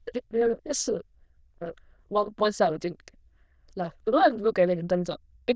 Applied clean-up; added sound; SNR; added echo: neural diffusion model UNIVERSE++.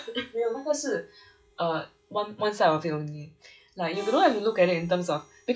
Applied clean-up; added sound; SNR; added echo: classical method log-MMSE.